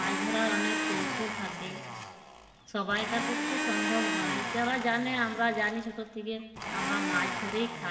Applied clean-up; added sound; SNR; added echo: none; Domestic sounds, home sounds; 1 dB; reverberation time 1.7 s.